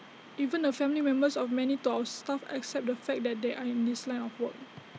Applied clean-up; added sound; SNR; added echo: none; none; none; none.